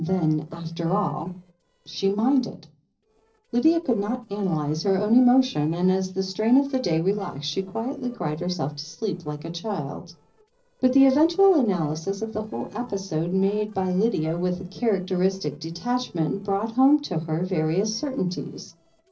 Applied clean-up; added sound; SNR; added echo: neural separator model SepFormer DNS4.